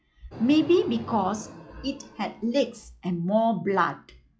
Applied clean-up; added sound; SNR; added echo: classical method log-MMSE.